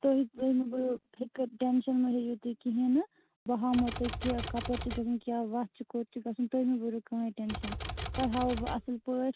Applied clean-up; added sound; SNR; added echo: none; Typewriter; 6 dB; none.